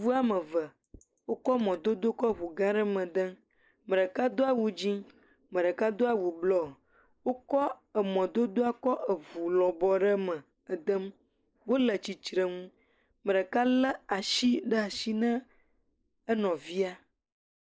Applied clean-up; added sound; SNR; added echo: neural mask model Resemble Enhance denoiser.